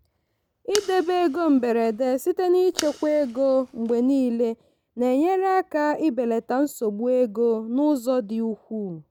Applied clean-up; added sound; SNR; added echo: none; Fire; 16 dB; none.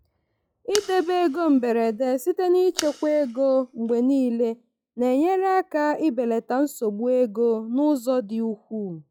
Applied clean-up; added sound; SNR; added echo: classical method log-MMSE.